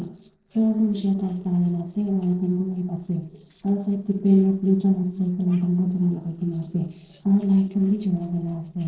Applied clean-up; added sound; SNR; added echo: neural separator model SepFormer DNS4.